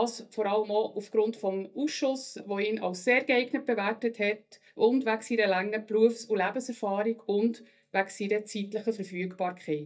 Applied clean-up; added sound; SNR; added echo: neural mask model DeepFilterNet 3.